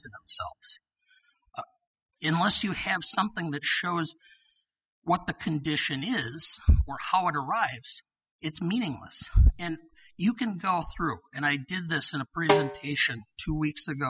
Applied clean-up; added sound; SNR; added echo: classical method spectral subtraction.